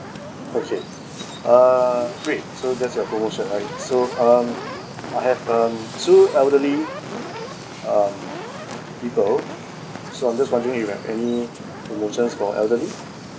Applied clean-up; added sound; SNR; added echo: none; Fire; 12 dB; none.